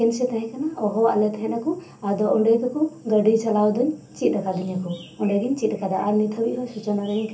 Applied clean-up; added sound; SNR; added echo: none; none; none; reverberation time 0.3 s.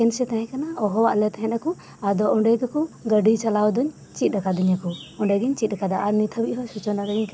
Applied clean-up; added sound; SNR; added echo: none; none; none; none.